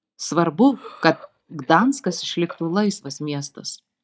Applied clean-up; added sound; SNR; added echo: neural mask model DeepFilterNet 3.